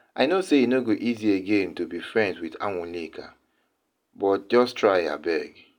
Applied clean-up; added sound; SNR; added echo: none; none; none; none.